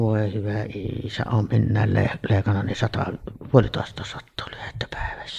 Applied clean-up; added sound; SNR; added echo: neural mask model Resemble Enhance denoiser.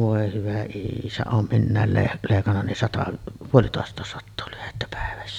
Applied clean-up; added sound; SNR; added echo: none; none; none; none.